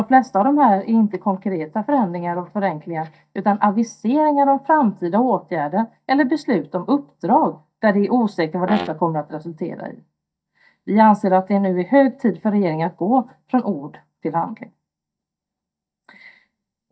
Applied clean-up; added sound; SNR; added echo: neural mask model DeepFilterNet 3.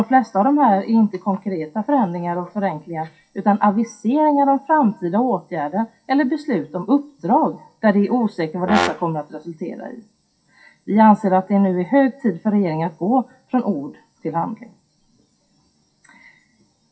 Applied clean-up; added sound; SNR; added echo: classical method WPE with log-MMSE.